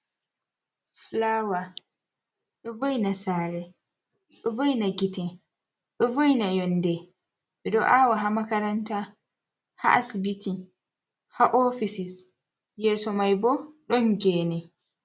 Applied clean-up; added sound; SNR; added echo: none; none; none; none.